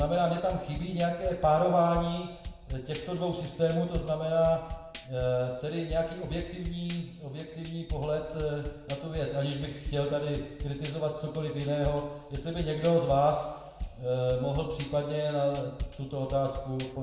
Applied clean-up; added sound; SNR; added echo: none; Drum / Drum kit; 12 dB; reverberation time 0.9 s.